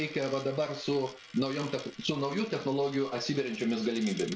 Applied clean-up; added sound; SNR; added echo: none; Coin (dropping); 17 dB; none.